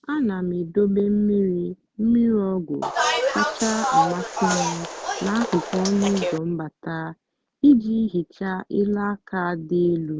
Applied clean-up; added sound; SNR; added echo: none; Bus; 2 dB; none.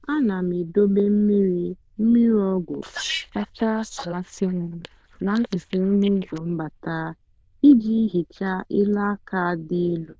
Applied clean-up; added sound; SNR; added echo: neural diffusion model UNIVERSE++.